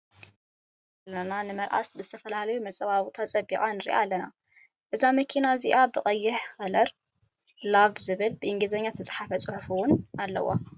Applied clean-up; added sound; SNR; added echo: none; none; none; none.